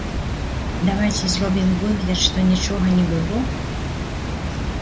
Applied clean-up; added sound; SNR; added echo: none; Water; 3 dB; none.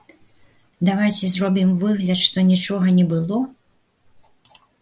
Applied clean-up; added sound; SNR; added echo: none; none; none; none.